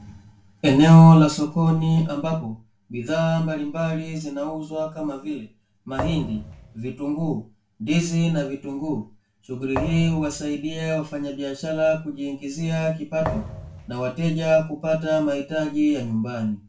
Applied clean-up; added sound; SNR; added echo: none; Thump, thud; 12 dB; reverberation time 0.3 s.